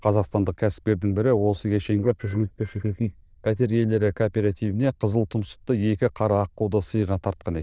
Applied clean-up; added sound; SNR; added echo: neural diffusion model UNIVERSE++.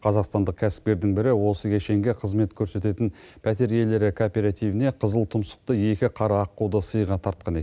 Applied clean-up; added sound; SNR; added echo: none; none; none; none.